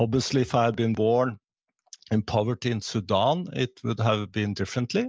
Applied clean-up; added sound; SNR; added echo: none; none; none; none.